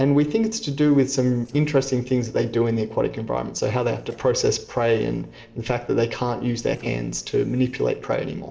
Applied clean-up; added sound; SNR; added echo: neural separator model SepFormer DNS4.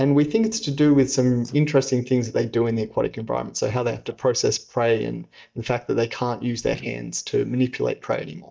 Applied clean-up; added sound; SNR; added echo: neural mask model DeepFilterNet 3.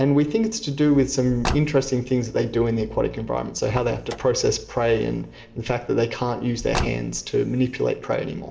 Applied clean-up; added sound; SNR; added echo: none; Car; 13 dB; reverberation time 2.2 s.